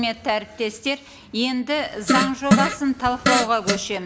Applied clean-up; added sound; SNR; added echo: none; Fart; -2 dB; none.